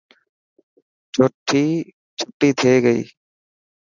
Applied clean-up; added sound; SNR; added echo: none; none; none; none.